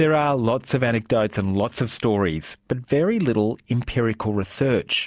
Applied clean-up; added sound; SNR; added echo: none; none; none; none.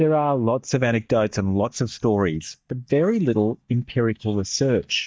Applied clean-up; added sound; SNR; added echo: neural mask model DeepFilterNet 3.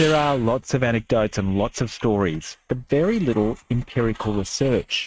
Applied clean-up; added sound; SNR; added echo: neural mask model RNNoise.